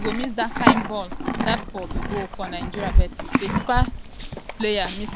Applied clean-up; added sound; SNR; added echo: none; Livestock, farm animals, working animals; -4 dB; none.